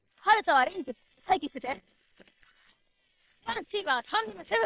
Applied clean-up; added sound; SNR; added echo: neural separator model SepFormer WHAM!.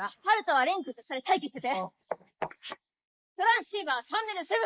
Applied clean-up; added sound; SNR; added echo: neural mask model Resemble Enhance denoiser.